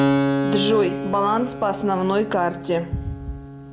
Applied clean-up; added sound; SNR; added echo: none; Keyboard (musical); 2 dB; none.